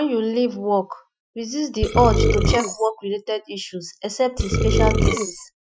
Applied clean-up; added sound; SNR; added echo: classical method Wiener filter.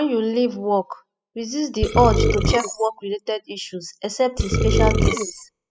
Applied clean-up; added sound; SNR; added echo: classical method spectral subtraction.